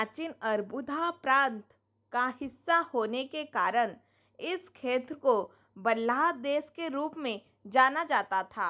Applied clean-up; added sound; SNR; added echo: none; none; none; none.